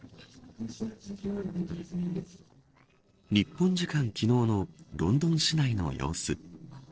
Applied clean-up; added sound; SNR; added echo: neural separator model SepFormer DNS4.